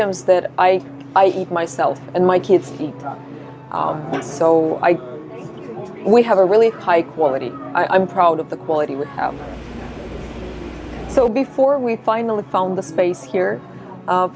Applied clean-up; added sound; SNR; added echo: none; none; none; none.